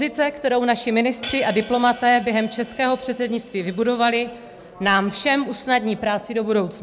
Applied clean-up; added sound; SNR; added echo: none; Hi-hat; 15 dB; none.